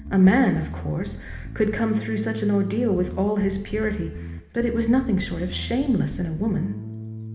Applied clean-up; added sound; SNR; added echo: none; Bass guitar; 11 dB; reverberation time 1.0 s.